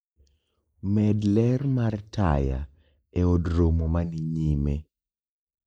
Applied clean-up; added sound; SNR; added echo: neural mask model Resemble Enhance denoiser.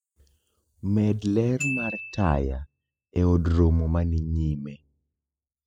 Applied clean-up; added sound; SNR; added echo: classical method spectral subtraction.